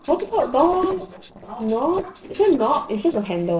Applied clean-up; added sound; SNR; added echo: neural separator model SepFormer DNS4.